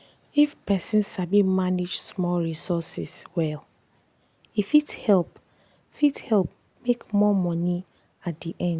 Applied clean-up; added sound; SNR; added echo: none; none; none; none.